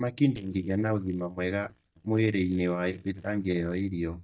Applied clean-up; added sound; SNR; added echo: neural mask model DeepFilterNet 3.